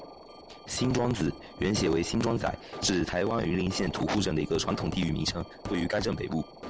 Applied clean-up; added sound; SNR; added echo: none; Hammer + Alarm; 13 dB; none.